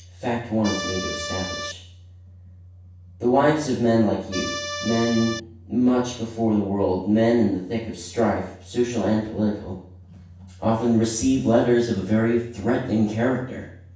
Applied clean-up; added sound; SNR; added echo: none; Accordion; 7 dB; reverberation time 0.7 s.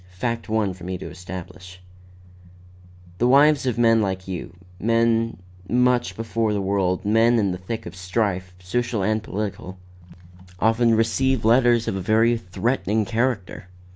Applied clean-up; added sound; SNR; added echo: none; none; none; none.